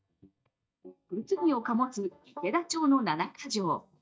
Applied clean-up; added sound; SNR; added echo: neural mask model DeepFilterNet 3.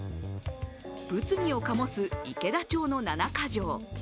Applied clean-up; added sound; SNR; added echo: none; none; none; none.